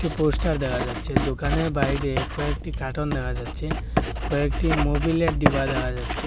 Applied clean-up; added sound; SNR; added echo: none; Writing; -1 dB; none.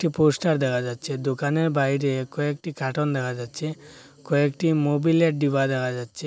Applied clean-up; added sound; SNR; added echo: none; none; none; none.